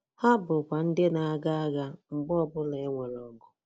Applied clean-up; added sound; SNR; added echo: none; none; none; none.